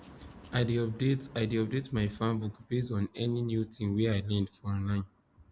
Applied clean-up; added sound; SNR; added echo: none; none; none; none.